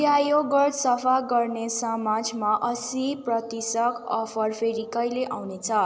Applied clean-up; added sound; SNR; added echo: none; none; none; none.